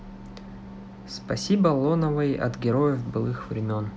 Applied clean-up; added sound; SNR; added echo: none; none; none; none.